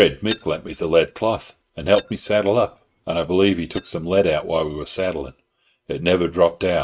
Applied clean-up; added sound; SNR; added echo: neural mask model RNNoise.